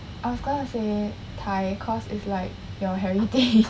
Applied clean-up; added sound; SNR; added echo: none; none; none; none.